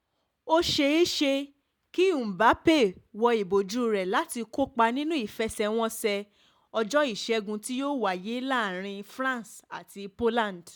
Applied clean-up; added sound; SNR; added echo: none; none; none; none.